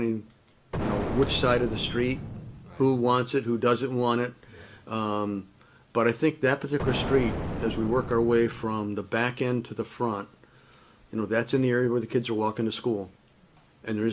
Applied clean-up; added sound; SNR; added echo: none; Explosion; 5 dB; none.